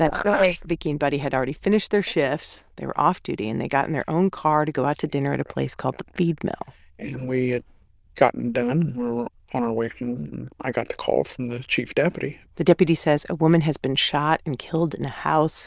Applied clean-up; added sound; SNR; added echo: neural diffusion model UNIVERSE++.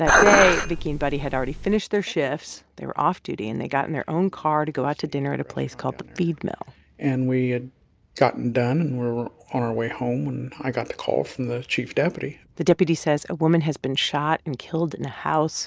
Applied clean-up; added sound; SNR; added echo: none; Dishes, pots, and pans; -3 dB; none.